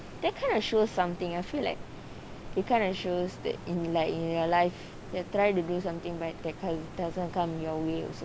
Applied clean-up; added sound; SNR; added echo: none; Stream; 14 dB; none.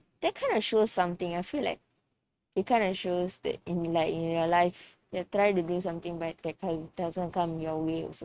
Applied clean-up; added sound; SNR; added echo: neural mask model RNNoise.